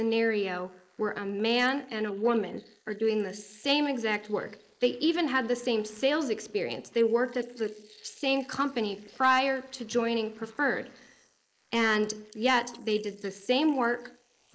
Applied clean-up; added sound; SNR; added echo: neural mask model Resemble Enhance denoiser.